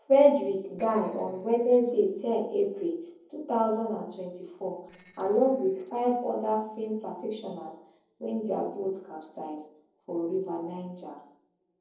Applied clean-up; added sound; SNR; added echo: neural separator model SepFormer DNS4.